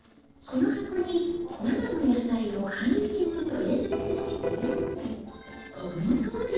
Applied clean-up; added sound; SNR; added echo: neural separator model SepFormer DNS4.